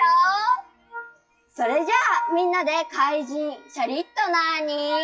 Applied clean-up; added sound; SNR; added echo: classical method WPE with log-MMSE.